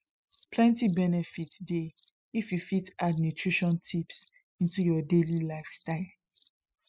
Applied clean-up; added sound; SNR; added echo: classical method spectral subtraction.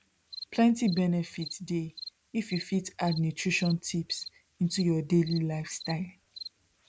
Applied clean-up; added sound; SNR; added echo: none; Cricket; 16 dB; none.